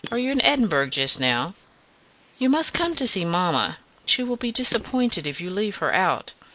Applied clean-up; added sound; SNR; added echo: neural mask model Resemble Enhance denoiser.